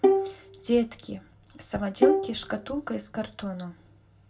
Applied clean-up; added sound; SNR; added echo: none; Bowed string instrument; -5 dB; reverberation time 0.2 s.